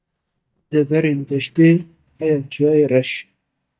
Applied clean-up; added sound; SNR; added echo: neural mask model DeepFilterNet 3.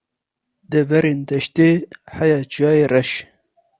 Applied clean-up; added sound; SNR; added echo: none; none; none; none.